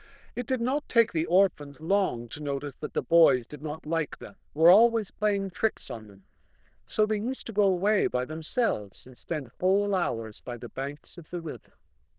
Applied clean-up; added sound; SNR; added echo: neural diffusion model UNIVERSE++.